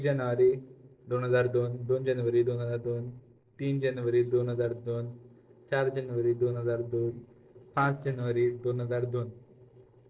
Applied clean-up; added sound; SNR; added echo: neural separator model SepFormer DNS4.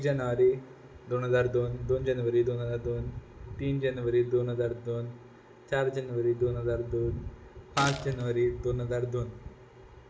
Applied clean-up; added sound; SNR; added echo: none; Gunshot, gunfire; 11 dB; reverberation time 2.0 s.